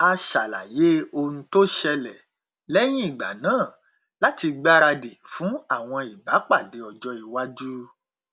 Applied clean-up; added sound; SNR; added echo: none; none; none; none.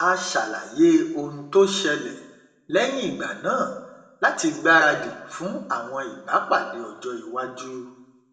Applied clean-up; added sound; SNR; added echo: none; none; none; reverberation time 0.7 s.